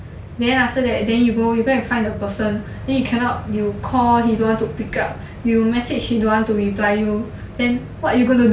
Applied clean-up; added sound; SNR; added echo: none; none; none; none.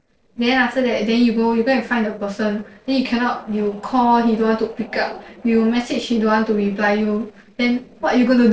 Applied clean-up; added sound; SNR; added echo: neural separator model SepFormer DNS4.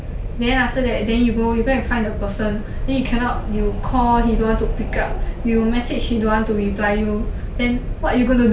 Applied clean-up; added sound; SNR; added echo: none; Wind; 4 dB; none.